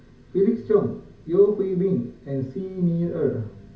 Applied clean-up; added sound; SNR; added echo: none; none; none; reverberation time 0.2 s.